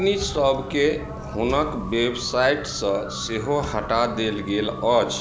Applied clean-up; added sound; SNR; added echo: none; Bus + Wood; 12 dB; none.